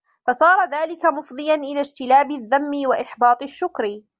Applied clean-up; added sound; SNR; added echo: none; none; none; none.